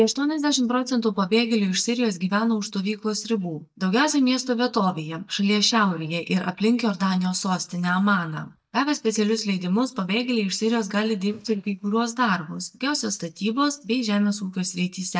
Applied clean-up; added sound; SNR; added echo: neural mask model DeepFilterNet 3.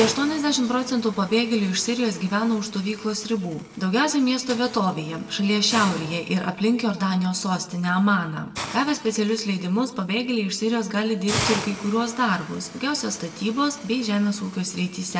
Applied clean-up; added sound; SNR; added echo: none; Hiss; 13 dB; reverberation time 0.7 s.